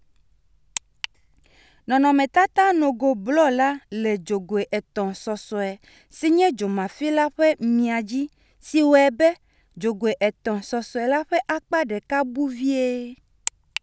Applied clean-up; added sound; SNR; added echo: none; none; none; none.